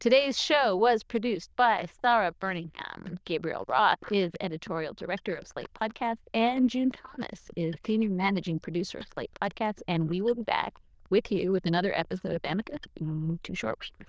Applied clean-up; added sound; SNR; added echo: neural diffusion model UNIVERSE++.